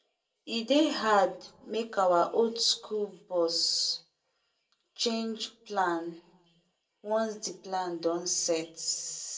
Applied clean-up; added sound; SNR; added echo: none; none; none; reverberation time 0.2 s.